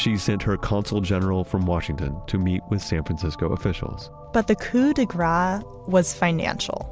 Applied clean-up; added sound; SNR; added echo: none; none; none; none.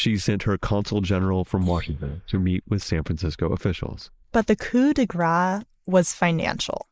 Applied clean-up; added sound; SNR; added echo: neural mask model Resemble Enhance denoiser.